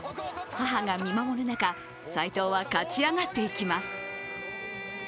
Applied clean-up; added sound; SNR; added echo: none; Meow; 18 dB; none.